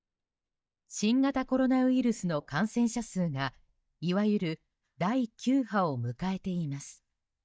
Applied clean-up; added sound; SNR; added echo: neural mask model DeepFilterNet 3.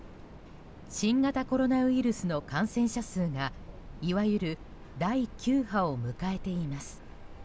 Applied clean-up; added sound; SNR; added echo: none; Train; 15 dB; none.